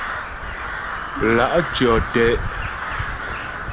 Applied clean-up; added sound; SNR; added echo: none; Crow; 4 dB; none.